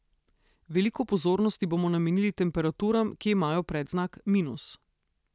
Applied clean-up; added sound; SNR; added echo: none; none; none; none.